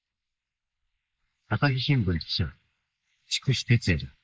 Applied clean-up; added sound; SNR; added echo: neural mask model Resemble Enhance denoiser.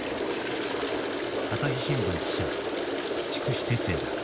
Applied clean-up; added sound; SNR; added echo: none; Toilet flush; -5 dB; none.